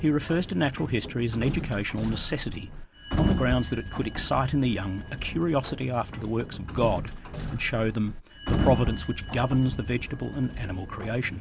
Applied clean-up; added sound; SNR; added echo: none; Sliding door; 5 dB; none.